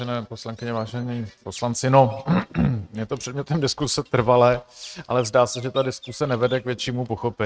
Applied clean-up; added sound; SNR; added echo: neural mask model RNNoise.